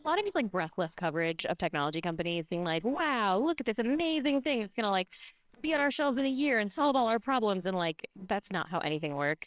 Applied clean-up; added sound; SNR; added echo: neural separator model SepFormer WHAMR!.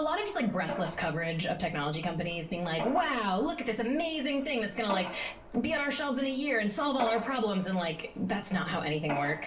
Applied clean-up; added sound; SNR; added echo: none; Mechanisms; 12 dB; reverberation time 0.3 s.